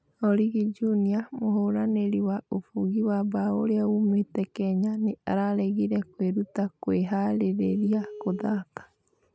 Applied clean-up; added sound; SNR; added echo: none; Telephone; 14 dB; none.